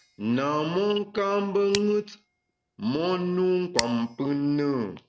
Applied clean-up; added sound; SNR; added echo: none; Scissors; 15 dB; none.